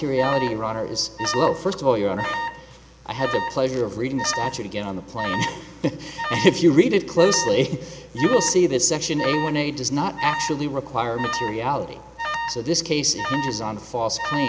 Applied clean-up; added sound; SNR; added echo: none; Alarm; 8 dB; none.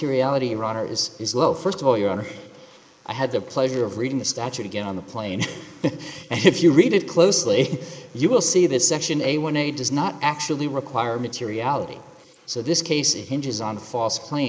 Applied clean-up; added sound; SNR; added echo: neural mask model Resemble Enhance denoiser.